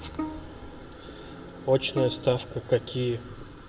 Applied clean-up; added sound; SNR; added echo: none; Bowed string instrument; 11 dB; reverberation time 2.4 s.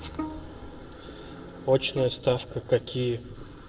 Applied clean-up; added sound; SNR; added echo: neural separator model SepFormer DNS4.